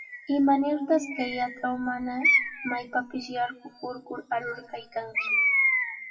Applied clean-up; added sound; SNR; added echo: classical method WPE with log-MMSE.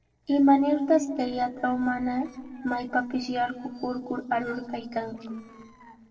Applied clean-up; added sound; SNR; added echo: neural separator model SepFormer DNS4.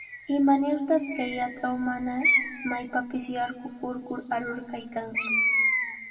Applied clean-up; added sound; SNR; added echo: none; Bird; 2 dB; reverberation time 1.2 s.